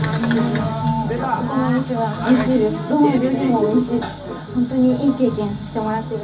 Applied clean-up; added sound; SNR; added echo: none; none; none; reverberation time 0.4 s.